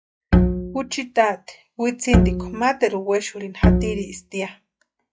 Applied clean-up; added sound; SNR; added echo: classical method log-MMSE.